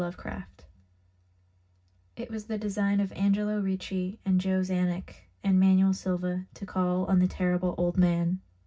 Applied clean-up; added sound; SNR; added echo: none; none; none; reverberation time 0.4 s.